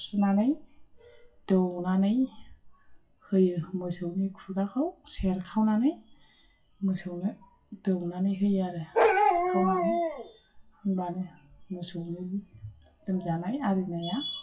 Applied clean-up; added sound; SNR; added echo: classical method WPE with log-MMSE.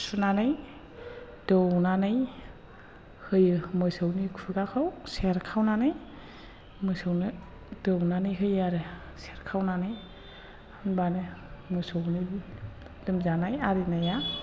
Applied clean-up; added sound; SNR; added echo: none; none; none; none.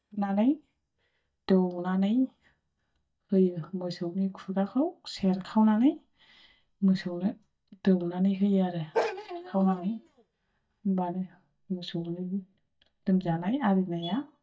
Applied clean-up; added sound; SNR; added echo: neural mask model DeepFilterNet 3.